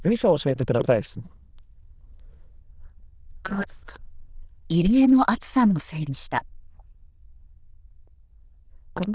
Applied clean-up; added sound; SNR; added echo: neural diffusion model UNIVERSE++.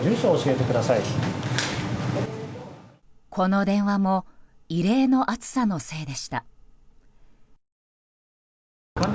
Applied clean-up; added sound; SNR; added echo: none; none; none; none.